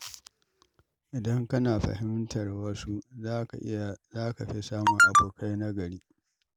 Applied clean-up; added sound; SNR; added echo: none; none; none; none.